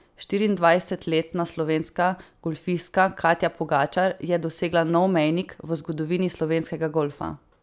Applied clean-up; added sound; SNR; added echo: none; none; none; none.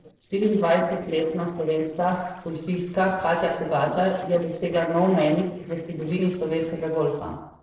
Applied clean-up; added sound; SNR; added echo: neural separator model SepFormer DNS4.